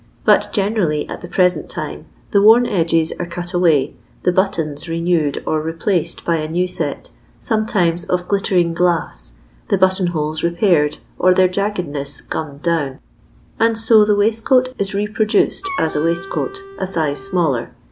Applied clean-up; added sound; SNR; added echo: none; Wind instrument, woodwind instrument; 14 dB; none.